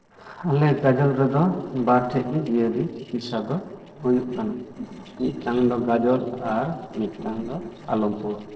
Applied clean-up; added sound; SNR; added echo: neural separator model SepFormer DNS4.